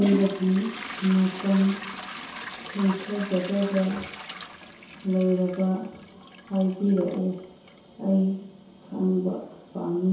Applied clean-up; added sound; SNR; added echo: none; Trickle, dribble / Toilet flush / Hiss; 13 dB; reverberation time 0.7 s.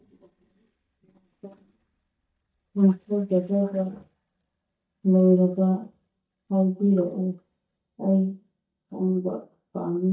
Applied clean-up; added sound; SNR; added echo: neural mask model DeepFilterNet 3.